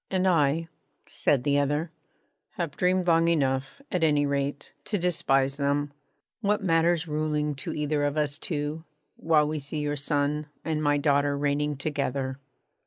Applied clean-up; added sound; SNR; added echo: none; none; none; none.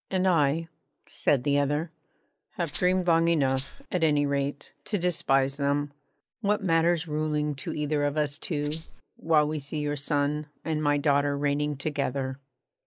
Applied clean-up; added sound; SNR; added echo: neural mask model Resemble Enhance denoiser.